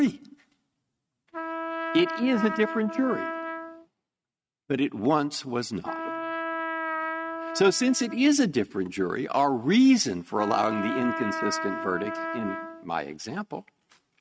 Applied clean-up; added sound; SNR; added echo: neural mask model RNNoise.